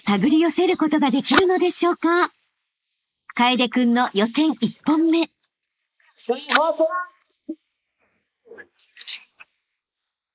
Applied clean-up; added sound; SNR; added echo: neural mask model Resemble Enhance denoiser.